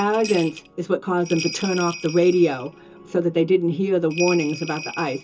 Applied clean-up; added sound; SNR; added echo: none; Bell; 14 dB; reverberation time 0.2 s.